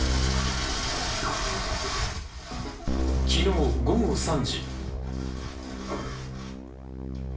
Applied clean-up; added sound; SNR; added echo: none; Keyboard (musical); 0 dB; reverberation time 0.3 s.